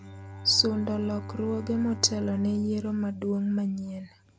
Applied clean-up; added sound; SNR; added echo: none; Bowed string instrument; 12 dB; none.